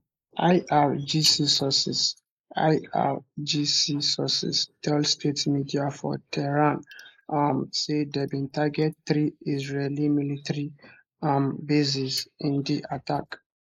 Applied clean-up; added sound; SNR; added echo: neural mask model Resemble Enhance denoiser.